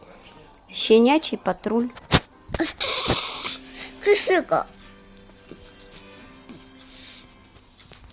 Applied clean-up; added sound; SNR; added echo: none; none; none; none.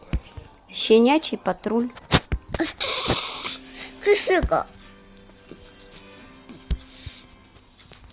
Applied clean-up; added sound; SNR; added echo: none; Thump, thud; 12 dB; none.